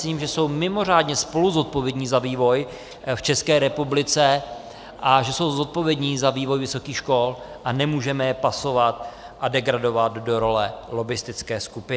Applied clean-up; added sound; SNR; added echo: none; none; none; none.